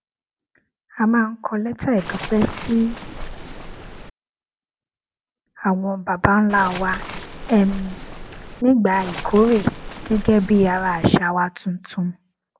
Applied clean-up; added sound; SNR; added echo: none; Waves, surf; 11 dB; none.